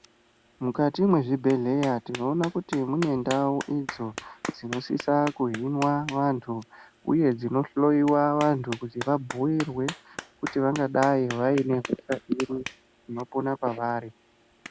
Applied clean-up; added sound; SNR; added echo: none; Clapping; 15 dB; none.